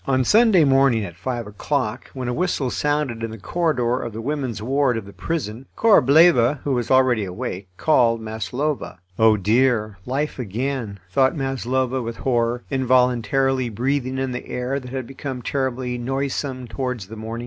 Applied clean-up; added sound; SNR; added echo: none; none; none; none.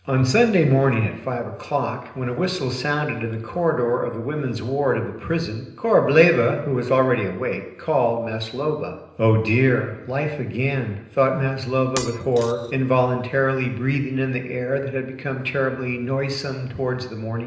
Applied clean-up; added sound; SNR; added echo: none; Shatter; 15 dB; reverberation time 0.9 s.